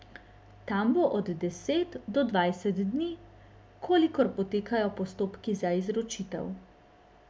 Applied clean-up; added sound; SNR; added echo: none; none; none; none.